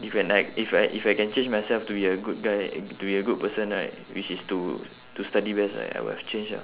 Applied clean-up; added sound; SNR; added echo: none; none; none; none.